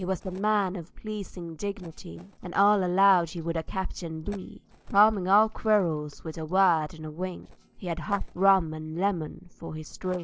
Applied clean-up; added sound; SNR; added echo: neural separator model SepFormer DNS4.